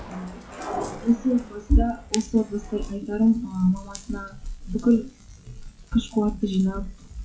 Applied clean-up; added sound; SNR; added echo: classical method WPE with log-MMSE.